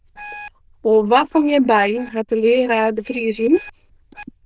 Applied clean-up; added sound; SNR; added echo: neural diffusion model UNIVERSE++.